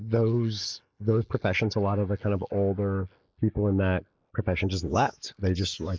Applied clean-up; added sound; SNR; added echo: neural mask model Resemble Enhance denoiser.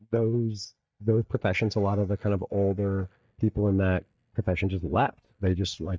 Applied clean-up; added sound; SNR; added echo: neural mask model DeepFilterNet 3.